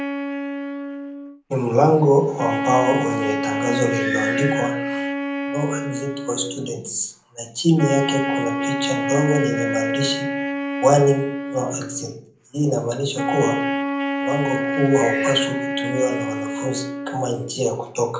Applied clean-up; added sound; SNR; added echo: none; Wind instrument, woodwind instrument; 3 dB; reverberation time 0.6 s.